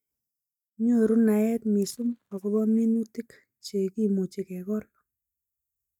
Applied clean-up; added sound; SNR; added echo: neural mask model DeepFilterNet 3.